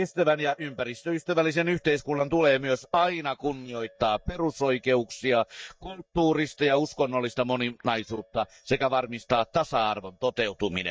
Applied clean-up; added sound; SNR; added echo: neural mask model DeepFilterNet 3.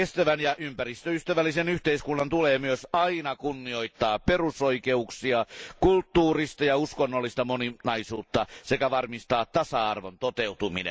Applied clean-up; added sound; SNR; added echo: none; none; none; none.